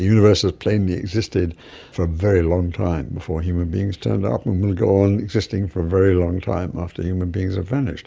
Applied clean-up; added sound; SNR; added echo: none; none; none; none.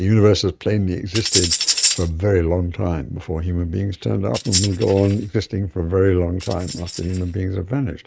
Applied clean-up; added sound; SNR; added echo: neural mask model RNNoise.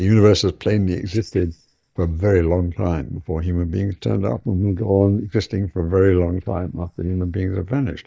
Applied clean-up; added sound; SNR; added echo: neural mask model DeepFilterNet 3.